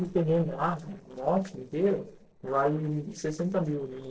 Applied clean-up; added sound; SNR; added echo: neural separator model SepFormer DNS4.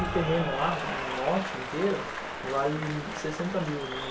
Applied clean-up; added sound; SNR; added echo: none; Applause / Cheering; 4 dB; reverberation time 0.2 s.